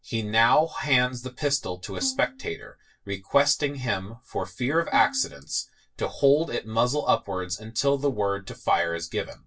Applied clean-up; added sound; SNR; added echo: none; Bowed string instrument; 19 dB; reverberation time 0.1 s.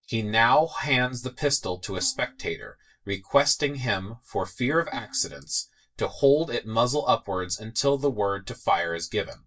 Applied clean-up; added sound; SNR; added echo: neural mask model DeepFilterNet 3.